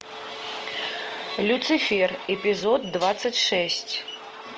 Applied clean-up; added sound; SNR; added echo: none; none; none; none.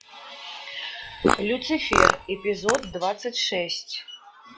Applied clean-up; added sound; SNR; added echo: classical method log-MMSE.